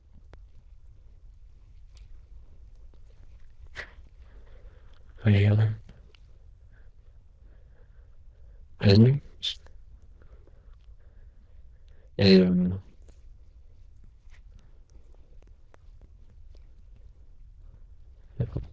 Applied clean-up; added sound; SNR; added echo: neural diffusion model UNIVERSE++.